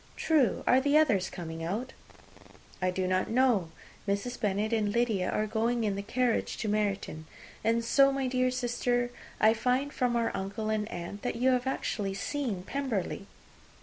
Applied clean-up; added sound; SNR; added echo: none; none; none; none.